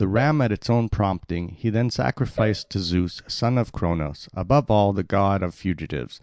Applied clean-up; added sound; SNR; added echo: neural mask model Resemble Enhance denoiser.